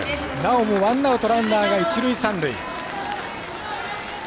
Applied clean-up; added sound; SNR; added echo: none; Bowed string instrument + Cupboard open or close; 19 dB; none.